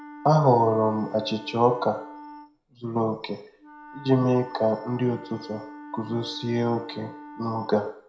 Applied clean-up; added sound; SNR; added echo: none; Wind instrument, woodwind instrument; 17 dB; reverberation time 0.5 s.